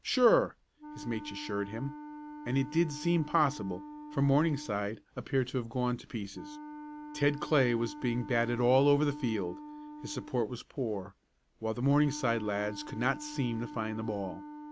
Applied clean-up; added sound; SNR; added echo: none; Wind instrument, woodwind instrument; 14 dB; none.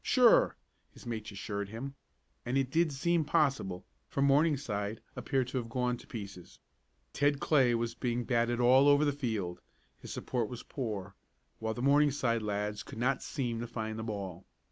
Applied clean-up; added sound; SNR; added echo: none; none; none; none.